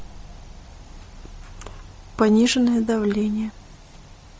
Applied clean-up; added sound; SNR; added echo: none; none; none; none.